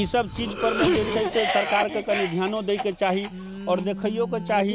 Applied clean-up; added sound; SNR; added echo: none; Cough; 3 dB; none.